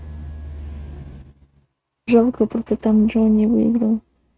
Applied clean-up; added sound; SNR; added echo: neural mask model RNNoise.